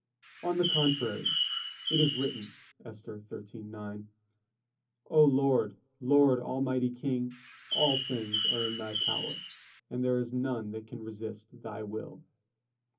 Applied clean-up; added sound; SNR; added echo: none; Bird; 1 dB; reverberation time 0.3 s.